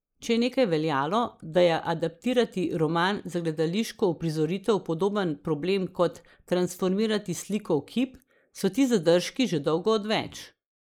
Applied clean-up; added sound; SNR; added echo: neural mask model Resemble Enhance denoiser.